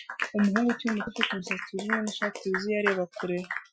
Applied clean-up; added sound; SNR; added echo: classical method Wiener filter.